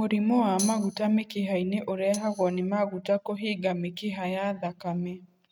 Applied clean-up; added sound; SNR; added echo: neural mask model RNNoise.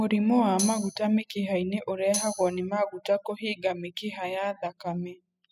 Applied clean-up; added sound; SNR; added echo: classical method spectral subtraction.